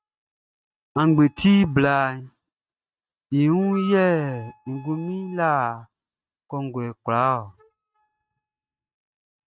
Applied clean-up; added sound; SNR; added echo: neural mask model RNNoise.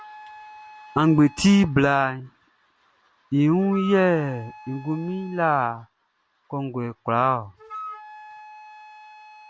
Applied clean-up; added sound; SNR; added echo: none; Wind instrument, woodwind instrument; 20 dB; none.